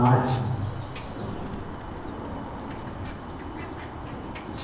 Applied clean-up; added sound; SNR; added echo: none; Bird; 6 dB; reverberation time 1.0 s.